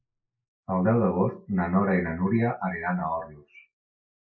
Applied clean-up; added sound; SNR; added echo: neural mask model Resemble Enhance denoiser.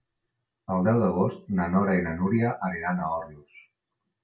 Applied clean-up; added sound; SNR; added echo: none; none; none; none.